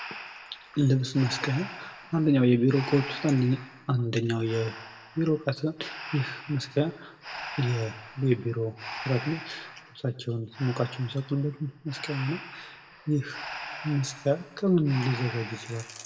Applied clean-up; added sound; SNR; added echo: none; Breathing; 14 dB; reverberation time 0.6 s.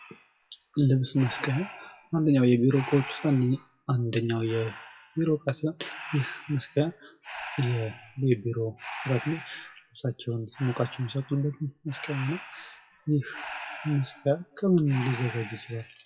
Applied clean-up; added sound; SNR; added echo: classical method WPE with log-MMSE.